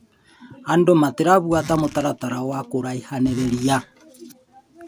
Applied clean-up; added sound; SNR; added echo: none; Zipper (clothing); 17 dB; none.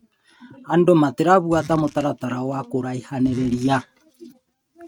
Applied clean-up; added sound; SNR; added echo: neural mask model RNNoise.